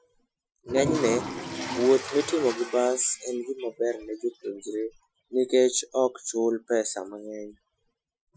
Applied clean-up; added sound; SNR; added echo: classical method Wiener filter.